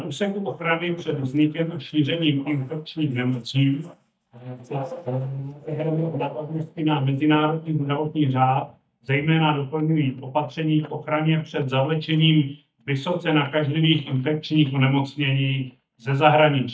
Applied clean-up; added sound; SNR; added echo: neural mask model DeepFilterNet 3.